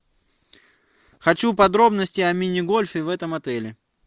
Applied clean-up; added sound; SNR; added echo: none; none; none; none.